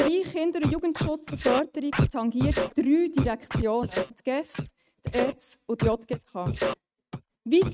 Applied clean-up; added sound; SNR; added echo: neural mask model RNNoise.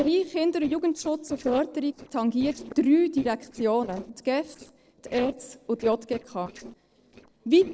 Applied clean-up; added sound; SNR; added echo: neural separator model SepFormer DNS4.